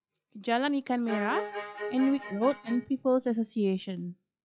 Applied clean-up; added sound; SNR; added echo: classical method log-MMSE.